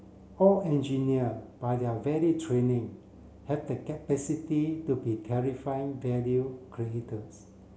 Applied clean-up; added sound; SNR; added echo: none; none; none; none.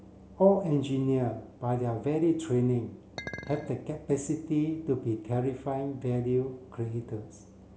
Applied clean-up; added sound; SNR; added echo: none; Chink, clink; 13 dB; none.